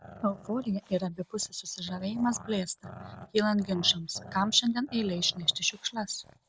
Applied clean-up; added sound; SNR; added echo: none; Growling; 18 dB; none.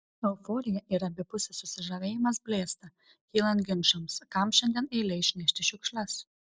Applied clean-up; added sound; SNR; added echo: none; none; none; none.